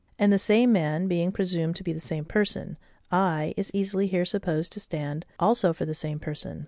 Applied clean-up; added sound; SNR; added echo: none; none; none; none.